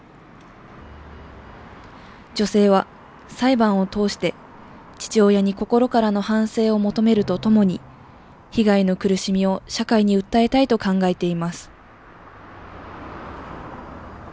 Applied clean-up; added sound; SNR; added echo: none; Drum; 17 dB; none.